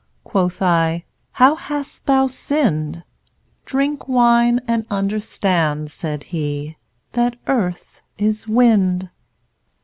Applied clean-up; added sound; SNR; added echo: none; none; none; none.